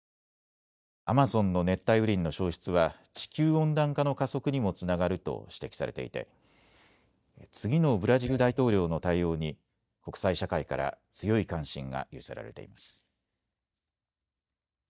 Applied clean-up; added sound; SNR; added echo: neural mask model DeepFilterNet 3.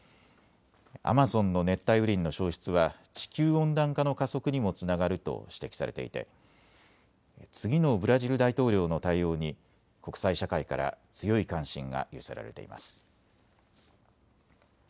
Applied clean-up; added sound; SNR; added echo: none; none; none; none.